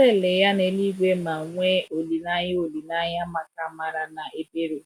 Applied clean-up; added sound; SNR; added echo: none; none; none; none.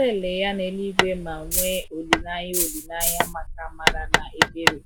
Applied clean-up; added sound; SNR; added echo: none; Rattle (instrument) + Hammer; -3 dB; none.